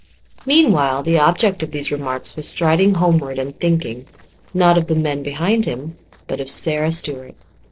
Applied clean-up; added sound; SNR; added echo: neural separator model SepFormer DNS4.